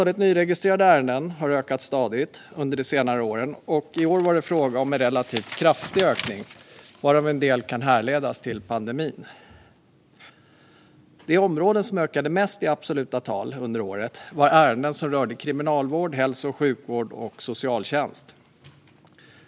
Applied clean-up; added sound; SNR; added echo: none; none; none; none.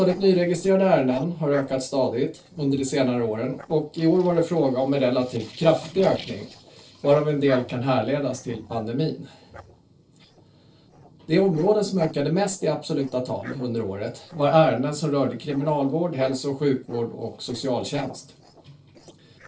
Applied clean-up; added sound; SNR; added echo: neural separator model SepFormer DNS4.